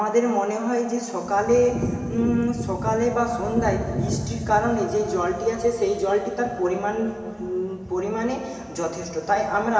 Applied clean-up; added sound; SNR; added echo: none; none; none; reverberation time 2.7 s.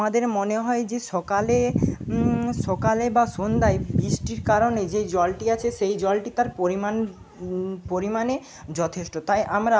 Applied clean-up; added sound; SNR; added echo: none; none; none; none.